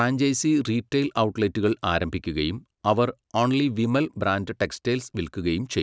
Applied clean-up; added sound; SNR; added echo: none; none; none; none.